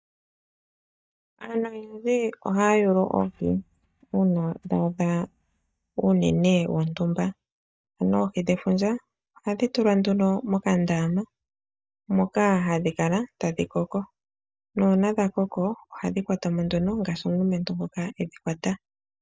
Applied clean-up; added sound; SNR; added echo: neural mask model DeepFilterNet 3.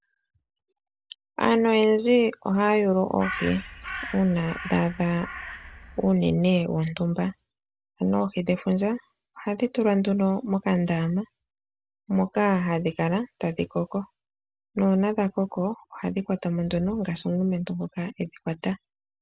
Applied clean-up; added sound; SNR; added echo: none; Crow; 11 dB; none.